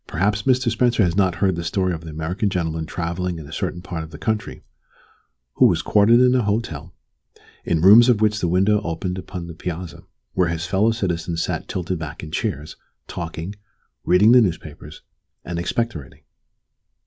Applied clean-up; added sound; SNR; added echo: none; none; none; none.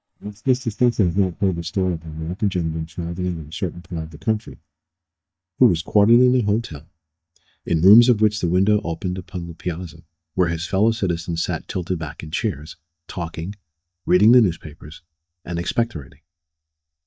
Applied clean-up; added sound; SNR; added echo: neural mask model DeepFilterNet 3.